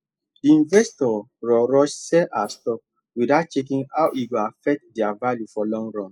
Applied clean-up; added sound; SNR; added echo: neural mask model Resemble Enhance denoiser.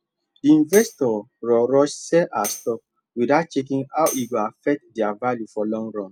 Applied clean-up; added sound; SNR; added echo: none; Tambourine; 16 dB; none.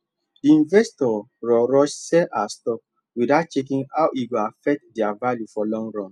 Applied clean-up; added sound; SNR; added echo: none; none; none; none.